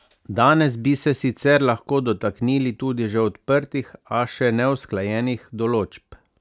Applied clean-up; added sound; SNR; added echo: none; none; none; none.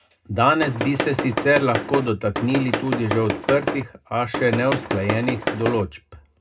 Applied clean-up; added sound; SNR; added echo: none; Tools; 4 dB; reverberation time 0.2 s.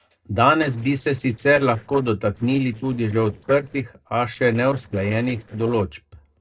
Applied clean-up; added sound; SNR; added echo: neural separator model SepFormer DNS4.